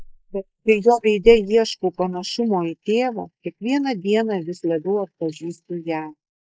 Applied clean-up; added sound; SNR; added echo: neural mask model Resemble Enhance denoiser.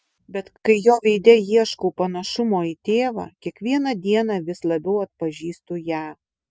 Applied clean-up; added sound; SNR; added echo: none; none; none; none.